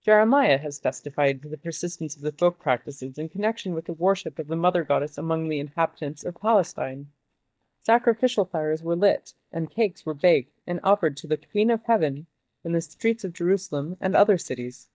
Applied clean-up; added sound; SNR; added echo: neural mask model DeepFilterNet 3.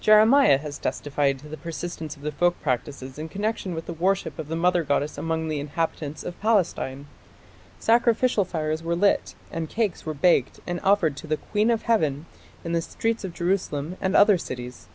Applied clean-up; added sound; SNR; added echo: none; none; none; none.